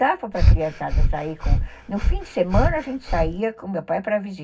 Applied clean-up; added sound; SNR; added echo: none; Breathing; -5 dB; reverberation time 0.4 s.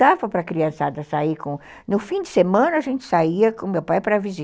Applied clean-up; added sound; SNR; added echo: none; none; none; none.